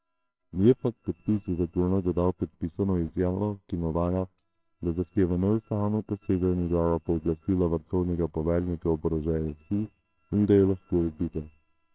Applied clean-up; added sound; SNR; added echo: neural separator model SepFormer WHAMR!.